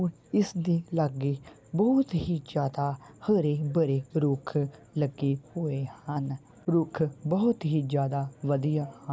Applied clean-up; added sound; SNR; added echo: none; none; none; none.